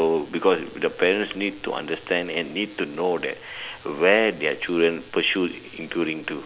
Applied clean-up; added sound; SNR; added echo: none; none; none; none.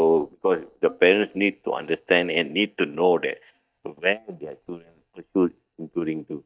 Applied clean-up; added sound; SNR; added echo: neural mask model DeepFilterNet 3.